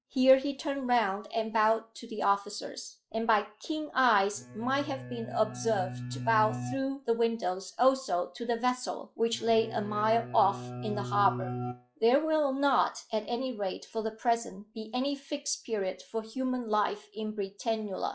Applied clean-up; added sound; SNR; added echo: classical method log-MMSE.